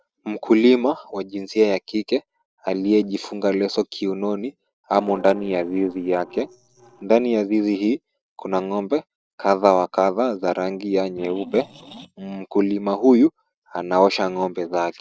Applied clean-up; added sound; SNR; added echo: neural separator model SepFormer DNS4.